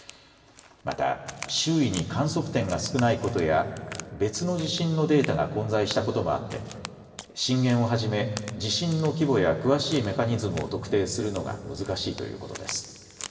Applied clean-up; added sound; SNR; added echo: none; Crack; 19 dB; reverberation time 2.3 s.